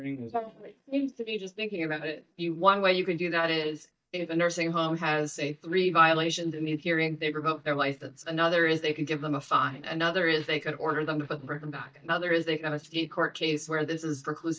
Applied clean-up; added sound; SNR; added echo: neural mask model DeepFilterNet 3.